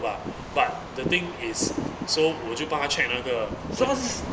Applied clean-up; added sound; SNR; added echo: none; none; none; none.